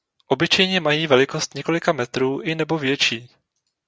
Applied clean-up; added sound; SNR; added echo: none; none; none; none.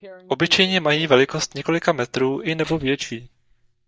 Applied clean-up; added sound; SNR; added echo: neural mask model DeepFilterNet 3.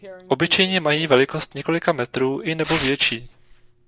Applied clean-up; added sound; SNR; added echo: none; Tearing; 14 dB; none.